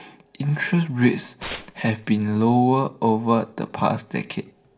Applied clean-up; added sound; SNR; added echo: none; Tearing; 17 dB; reverberation time 0.3 s.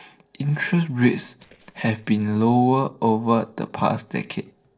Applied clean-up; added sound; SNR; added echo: neural separator model SepFormer DNS4.